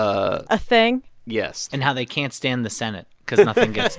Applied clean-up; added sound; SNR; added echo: none; none; none; none.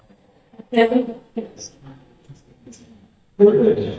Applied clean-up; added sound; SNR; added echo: neural mask model DeepFilterNet 3.